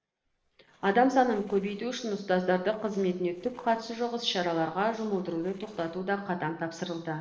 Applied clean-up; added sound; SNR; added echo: neural separator model SepFormer DNS4.